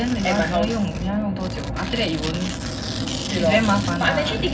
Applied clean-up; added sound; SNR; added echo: none; Tearing; 13 dB; reverberation time 0.4 s.